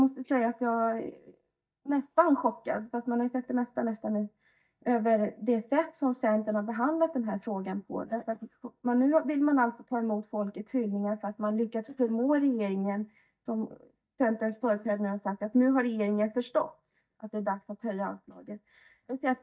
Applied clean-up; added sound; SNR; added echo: neural mask model DeepFilterNet 3.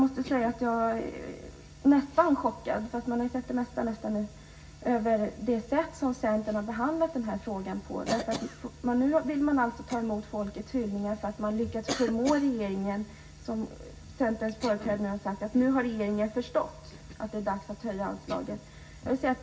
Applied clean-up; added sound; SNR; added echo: none; Cough; 17 dB; reverberation time 0.4 s.